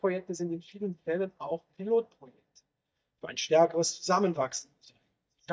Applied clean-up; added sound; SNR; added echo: neural mask model DeepFilterNet 3.